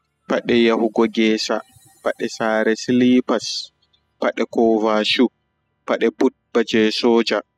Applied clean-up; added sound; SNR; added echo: classical method spectral subtraction.